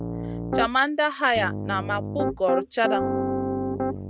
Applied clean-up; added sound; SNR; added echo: none; Piano; 1 dB; none.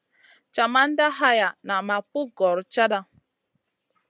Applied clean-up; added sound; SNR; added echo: none; none; none; none.